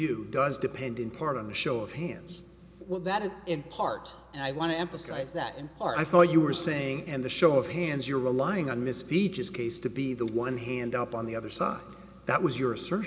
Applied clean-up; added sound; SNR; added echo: none; none; none; none.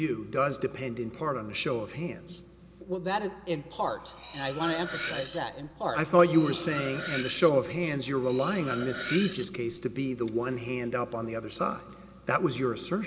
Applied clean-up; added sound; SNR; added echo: none; Cutlery, silverware; 10 dB; none.